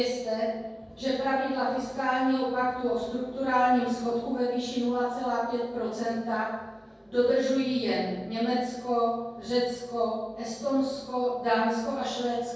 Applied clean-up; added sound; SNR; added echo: none; none; none; reverberation time 1.3 s.